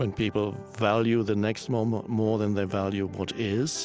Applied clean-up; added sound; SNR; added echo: none; none; none; none.